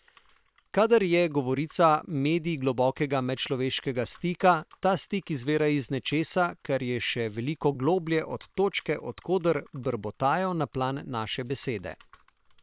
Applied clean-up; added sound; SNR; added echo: neural separator model SepFormer WHAM!.